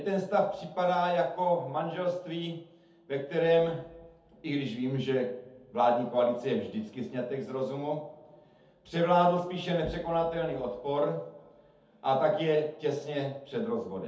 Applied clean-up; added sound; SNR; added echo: none; none; none; reverberation time 0.6 s.